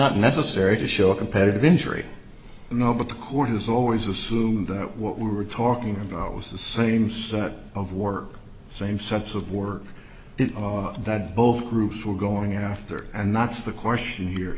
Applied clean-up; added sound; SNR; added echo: none; none; none; none.